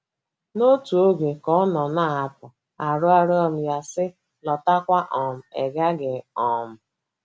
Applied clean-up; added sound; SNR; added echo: none; none; none; none.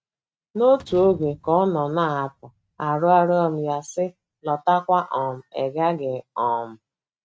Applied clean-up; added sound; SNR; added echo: neural mask model RNNoise.